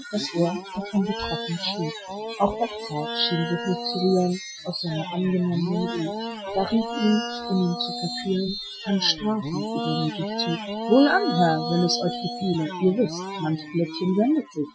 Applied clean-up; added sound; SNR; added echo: classical method Wiener filter.